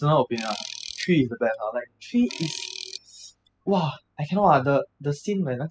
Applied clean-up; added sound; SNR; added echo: classical method spectral subtraction.